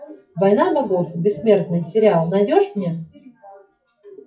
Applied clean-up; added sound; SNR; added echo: classical method WPE with log-MMSE.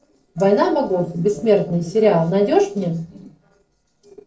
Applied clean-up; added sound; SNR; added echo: neural separator model SepFormer DNS4.